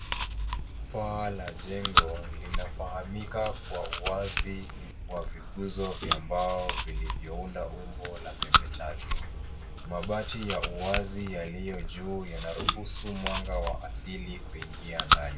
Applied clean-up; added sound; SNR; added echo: none; Chewing, mastication; -4 dB; reverberation time 0.2 s.